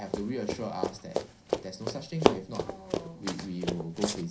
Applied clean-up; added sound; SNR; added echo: none; Run; -4 dB; reverberation time 0.3 s.